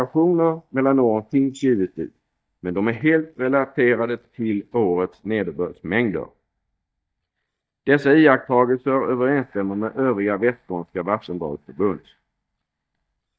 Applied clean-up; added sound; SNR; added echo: neural mask model DeepFilterNet 3.